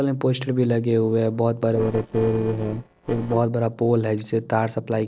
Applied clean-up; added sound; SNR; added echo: neural separator model SepFormer DNS4.